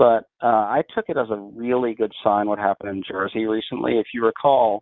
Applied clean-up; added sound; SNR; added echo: none; none; none; none.